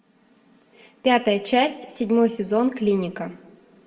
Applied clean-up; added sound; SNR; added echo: none; none; none; reverberation time 0.9 s.